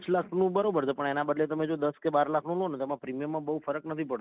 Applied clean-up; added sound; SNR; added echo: none; none; none; none.